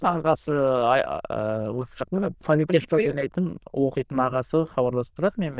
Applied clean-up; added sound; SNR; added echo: neural diffusion model UNIVERSE++.